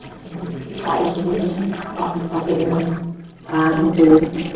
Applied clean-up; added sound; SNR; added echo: neural separator model SepFormer DNS4.